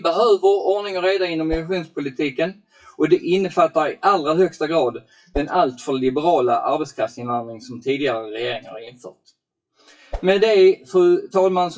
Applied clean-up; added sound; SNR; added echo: classical method WPE with log-MMSE.